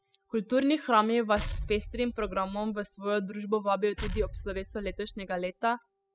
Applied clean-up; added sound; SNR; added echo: classical method spectral subtraction.